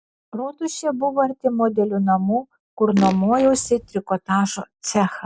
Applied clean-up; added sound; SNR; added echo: none; Fart; 11 dB; none.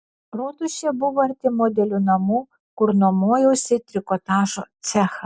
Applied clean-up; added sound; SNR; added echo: none; none; none; none.